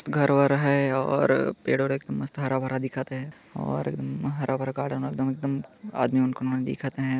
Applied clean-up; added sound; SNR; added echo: none; none; none; none.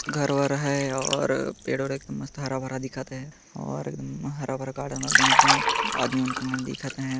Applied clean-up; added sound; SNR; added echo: none; Liquid; -1 dB; none.